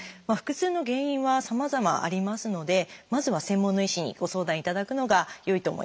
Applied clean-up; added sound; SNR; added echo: none; none; none; none.